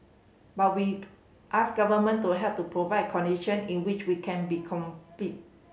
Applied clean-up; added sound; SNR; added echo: none; none; none; none.